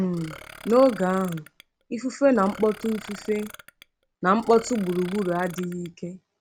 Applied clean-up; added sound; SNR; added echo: none; Burping, eructation; 20 dB; none.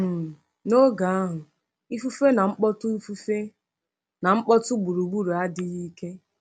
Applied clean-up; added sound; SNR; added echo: none; none; none; none.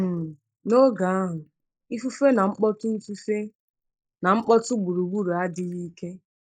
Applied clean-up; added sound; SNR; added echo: neural mask model Resemble Enhance denoiser.